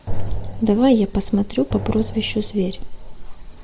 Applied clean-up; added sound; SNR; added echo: none; Drum; 14 dB; none.